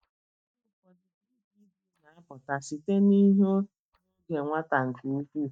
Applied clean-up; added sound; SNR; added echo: neural mask model DeepFilterNet 3.